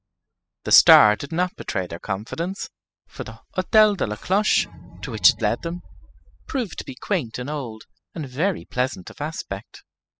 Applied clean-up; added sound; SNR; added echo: classical method spectral subtraction.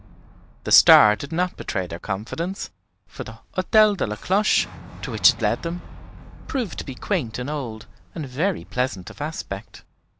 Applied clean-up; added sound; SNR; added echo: none; Boom; 19 dB; none.